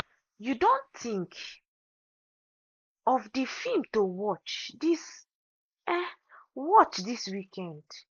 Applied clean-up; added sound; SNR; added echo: neural mask model Resemble Enhance denoiser.